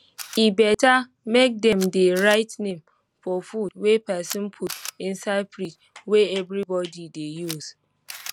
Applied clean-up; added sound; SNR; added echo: none; Camera; 19 dB; none.